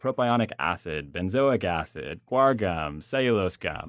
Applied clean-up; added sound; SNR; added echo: neural mask model DeepFilterNet 3.